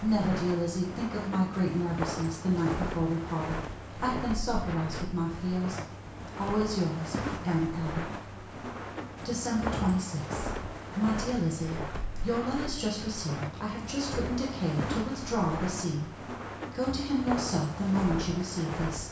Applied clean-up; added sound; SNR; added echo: none; Walk, footsteps; 5 dB; reverberation time 0.6 s.